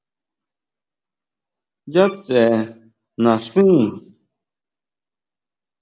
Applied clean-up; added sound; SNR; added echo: none; Bowed string instrument; 19 dB; none.